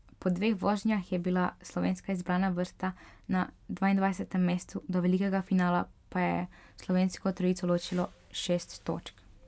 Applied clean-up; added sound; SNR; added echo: none; none; none; none.